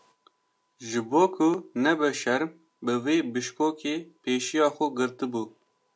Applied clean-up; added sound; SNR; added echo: none; none; none; none.